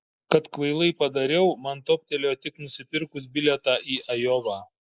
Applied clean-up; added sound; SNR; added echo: neural mask model Resemble Enhance denoiser.